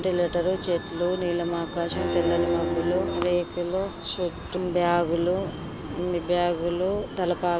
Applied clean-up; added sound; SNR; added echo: none; Bowed string instrument; 6 dB; none.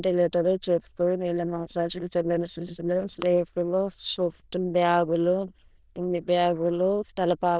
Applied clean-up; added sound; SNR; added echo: neural diffusion model UNIVERSE++.